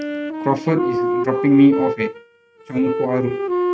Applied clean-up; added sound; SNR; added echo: neural mask model RNNoise.